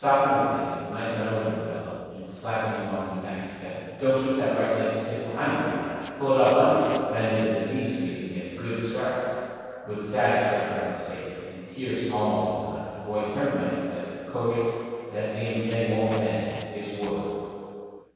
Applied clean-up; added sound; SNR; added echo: neural separator model SepFormer DNS4.